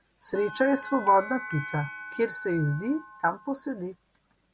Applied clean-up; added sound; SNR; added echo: none; Bell; 12 dB; none.